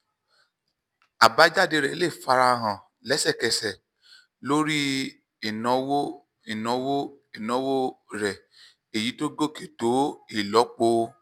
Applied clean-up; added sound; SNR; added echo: none; none; none; none.